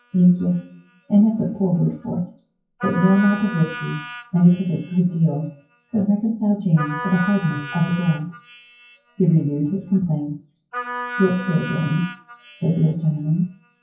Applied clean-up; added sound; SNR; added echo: classical method WPE with log-MMSE.